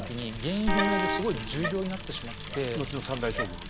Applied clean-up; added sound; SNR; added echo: none; Vehicle horn, car horn, honking + Bicycle; 0 dB; none.